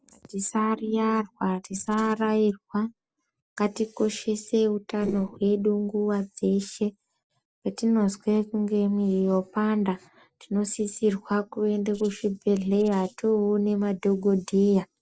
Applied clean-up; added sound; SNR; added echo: neural separator model SepFormer DNS4.